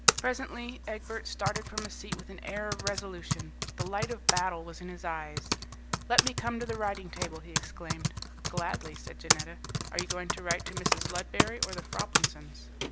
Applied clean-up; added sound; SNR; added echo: none; Typing; -3 dB; none.